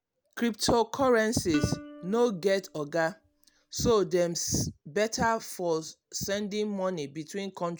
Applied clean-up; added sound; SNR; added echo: none; Plucked string instrument; 12 dB; none.